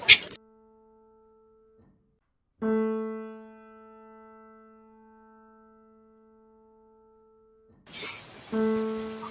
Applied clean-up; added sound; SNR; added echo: none; Keyboard (musical); 3 dB; none.